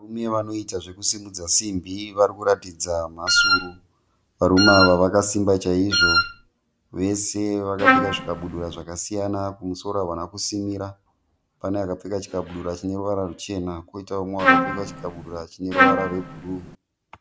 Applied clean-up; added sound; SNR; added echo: none; Wind instrument, woodwind instrument + Trumpet; -4 dB; none.